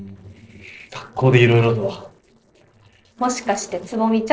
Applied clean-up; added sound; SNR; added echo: neural separator model SepFormer DNS4.